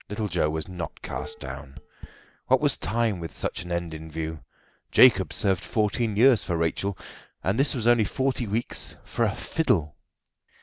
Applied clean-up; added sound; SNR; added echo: none; Dishes, pots, and pans; 17 dB; none.